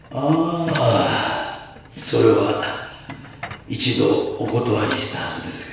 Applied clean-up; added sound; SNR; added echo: none; Dishes, pots, and pans; 18 dB; reverberation time 1.0 s.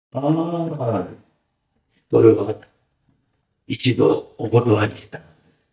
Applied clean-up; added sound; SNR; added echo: neural mask model DeepFilterNet 3.